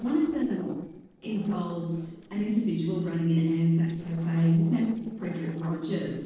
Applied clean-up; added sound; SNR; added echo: neural separator model SepFormer DNS4.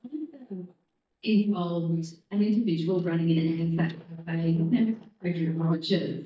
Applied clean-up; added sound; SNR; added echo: neural mask model DeepFilterNet 3.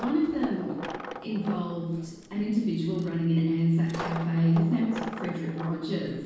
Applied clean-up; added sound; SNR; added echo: none; Coin (dropping); 13 dB; reverberation time 1.2 s.